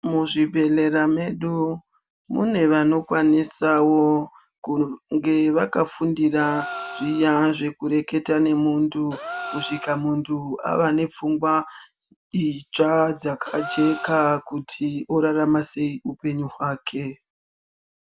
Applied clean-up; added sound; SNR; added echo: none; Gasp; 14 dB; none.